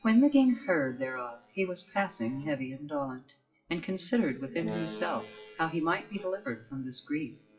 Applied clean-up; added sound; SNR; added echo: classical method WPE with log-MMSE.